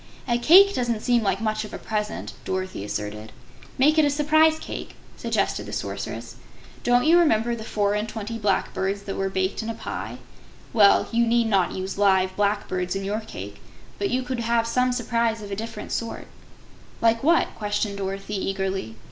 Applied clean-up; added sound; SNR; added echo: none; none; none; none.